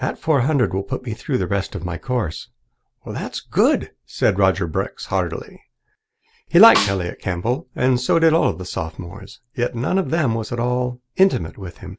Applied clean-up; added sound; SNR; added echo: none; Snare drum; 4 dB; none.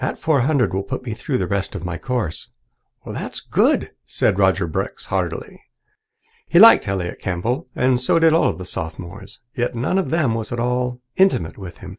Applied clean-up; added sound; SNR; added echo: none; none; none; none.